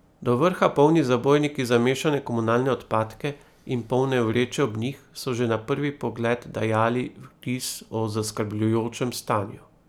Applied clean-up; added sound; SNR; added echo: none; none; none; none.